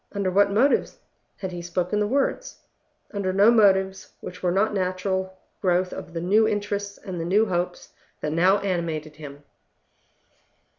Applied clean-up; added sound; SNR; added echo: none; none; none; none.